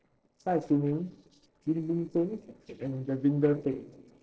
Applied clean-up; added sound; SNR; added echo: neural separator model SepFormer DNS4.